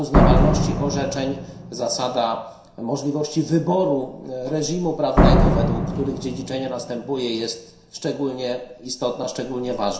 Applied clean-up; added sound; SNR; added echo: none; Slam; -1 dB; reverberation time 0.7 s.